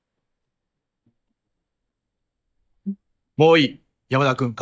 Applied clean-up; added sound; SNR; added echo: neural mask model DeepFilterNet 3.